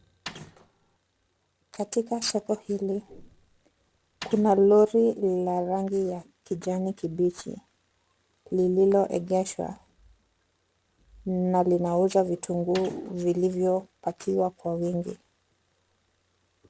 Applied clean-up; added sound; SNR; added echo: none; Mechanisms; 16 dB; none.